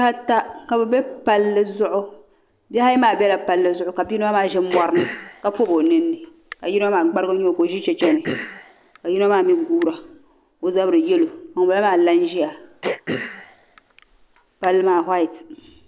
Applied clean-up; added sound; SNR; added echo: none; Cough; 12 dB; none.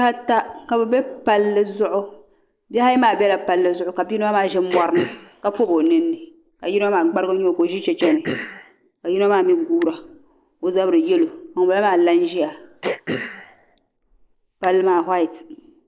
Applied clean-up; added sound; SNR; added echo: neural mask model Resemble Enhance denoiser.